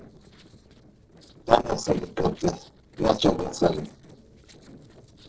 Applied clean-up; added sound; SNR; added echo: neural separator model SepFormer DNS4.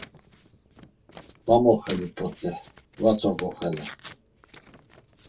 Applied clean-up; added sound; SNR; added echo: none; Tearing; 17 dB; reverberation time 0.1 s.